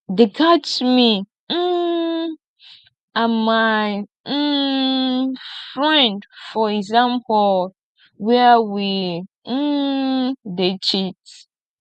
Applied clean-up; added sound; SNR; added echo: none; none; none; none.